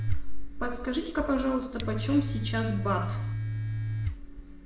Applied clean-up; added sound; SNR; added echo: none; Domestic sounds, home sounds; 4 dB; reverberation time 0.7 s.